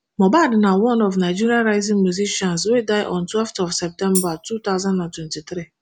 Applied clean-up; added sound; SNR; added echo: none; Tambourine; 11 dB; none.